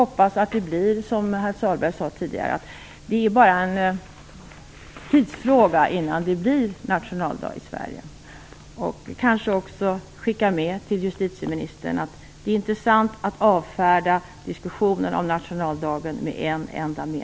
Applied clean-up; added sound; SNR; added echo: none; none; none; none.